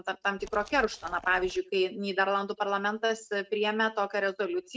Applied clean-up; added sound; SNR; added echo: neural mask model RNNoise.